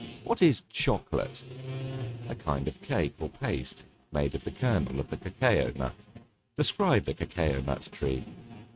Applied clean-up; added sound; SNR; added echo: neural mask model RNNoise.